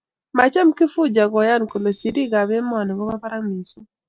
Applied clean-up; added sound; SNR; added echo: neural separator model SepFormer DNS4.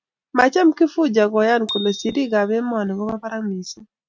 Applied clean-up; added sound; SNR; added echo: neural mask model RNNoise.